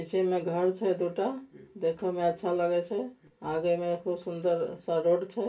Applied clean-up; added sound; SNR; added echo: none; none; none; reverberation time 0.2 s.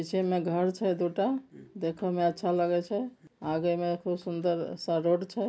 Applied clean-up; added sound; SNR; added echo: none; none; none; none.